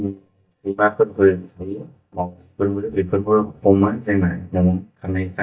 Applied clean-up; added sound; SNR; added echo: neural mask model DeepFilterNet 3.